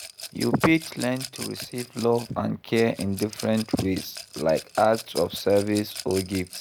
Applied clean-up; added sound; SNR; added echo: none; Rattle / Glass; 15 dB; none.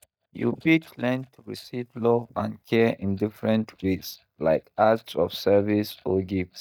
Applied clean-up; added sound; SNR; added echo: neural mask model DeepFilterNet 3.